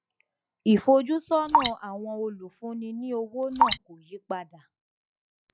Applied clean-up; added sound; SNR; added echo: classical method log-MMSE.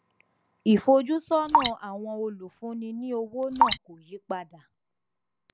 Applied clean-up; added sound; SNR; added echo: none; Drip; 2 dB; none.